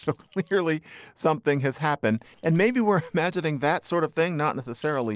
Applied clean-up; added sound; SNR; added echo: neural separator model SepFormer DNS4.